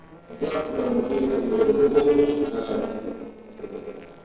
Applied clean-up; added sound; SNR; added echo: neural separator model SepFormer DNS4.